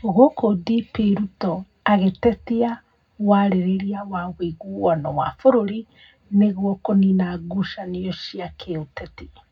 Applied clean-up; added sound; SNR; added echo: none; none; none; reverberation time 0.3 s.